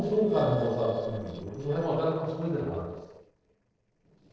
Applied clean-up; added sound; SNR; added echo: neural separator model SepFormer DNS4.